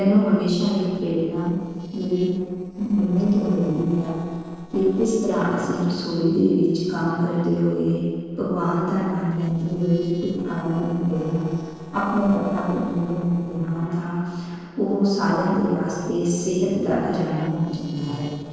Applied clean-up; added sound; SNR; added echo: neural separator model SepFormer DNS4.